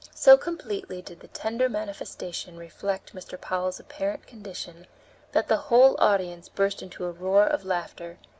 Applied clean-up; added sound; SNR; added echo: none; none; none; none.